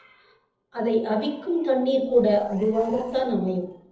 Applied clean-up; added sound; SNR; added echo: neural separator model SepFormer DNS4.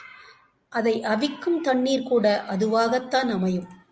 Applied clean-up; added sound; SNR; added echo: none; none; none; none.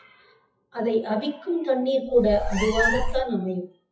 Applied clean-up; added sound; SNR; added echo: classical method WPE with log-MMSE.